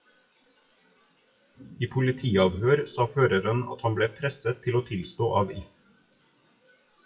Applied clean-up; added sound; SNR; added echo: classical method WPE with log-MMSE.